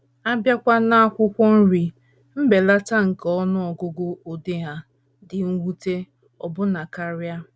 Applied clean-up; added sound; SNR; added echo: none; none; none; none.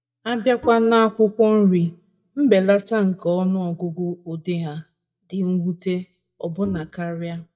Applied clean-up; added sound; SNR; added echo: neural mask model DeepFilterNet 3.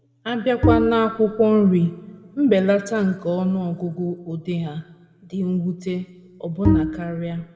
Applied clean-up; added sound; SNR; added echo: none; Bowed string instrument; 0 dB; reverberation time 1.3 s.